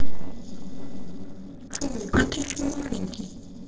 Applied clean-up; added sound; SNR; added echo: neural separator model SepFormer DNS4.